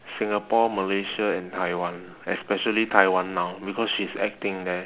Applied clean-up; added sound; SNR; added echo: none; none; none; none.